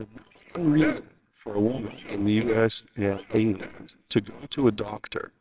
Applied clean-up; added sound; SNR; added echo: neural separator model SepFormer WHAMR!.